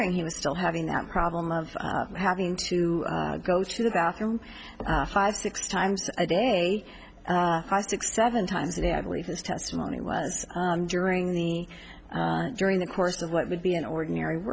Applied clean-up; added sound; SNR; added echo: none; none; none; none.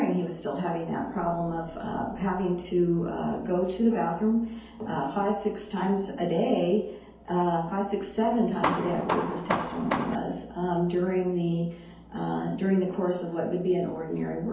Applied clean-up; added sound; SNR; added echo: none; Hammer; 4 dB; reverberation time 2.2 s.